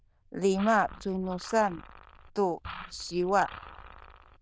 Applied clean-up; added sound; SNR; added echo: neural diffusion model UNIVERSE++.